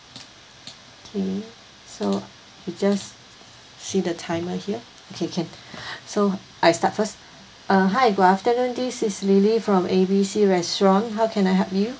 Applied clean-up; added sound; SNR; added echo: none; none; none; none.